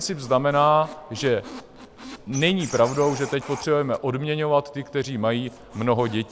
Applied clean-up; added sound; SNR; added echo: none; Squeak; 18 dB; none.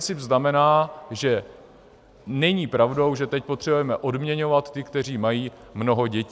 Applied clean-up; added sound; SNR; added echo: none; none; none; none.